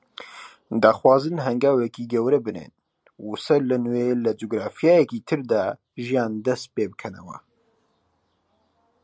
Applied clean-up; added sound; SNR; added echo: none; none; none; none.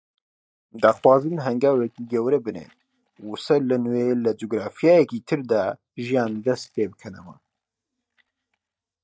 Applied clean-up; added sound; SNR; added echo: neural mask model DeepFilterNet 3.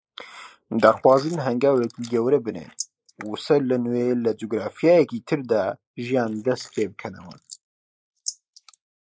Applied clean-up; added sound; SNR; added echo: neural mask model Resemble Enhance denoiser.